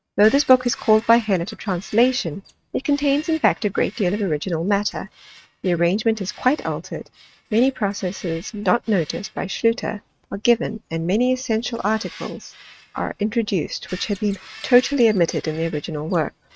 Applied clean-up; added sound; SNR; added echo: neural mask model RNNoise.